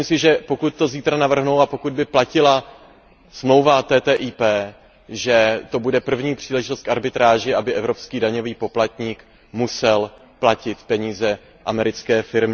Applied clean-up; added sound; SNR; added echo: none; none; none; none.